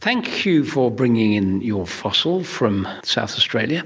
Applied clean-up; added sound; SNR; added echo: none; none; none; none.